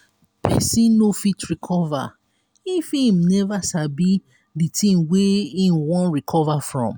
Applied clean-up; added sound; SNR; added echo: none; none; none; none.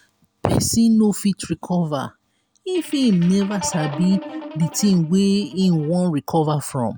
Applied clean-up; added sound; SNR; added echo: none; Guitar; 14 dB; none.